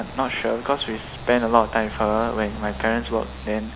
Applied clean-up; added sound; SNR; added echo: none; Truck; 13 dB; none.